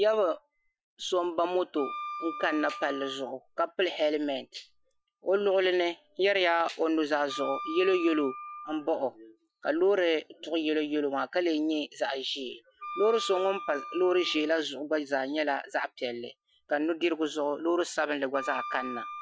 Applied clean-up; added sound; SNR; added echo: classical method Wiener filter.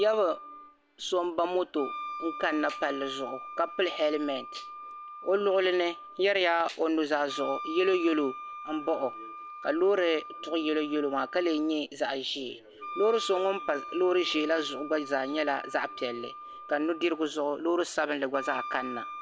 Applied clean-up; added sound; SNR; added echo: none; Wind instrument, woodwind instrument; 12 dB; none.